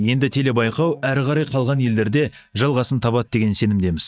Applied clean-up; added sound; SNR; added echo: neural mask model DeepFilterNet 3.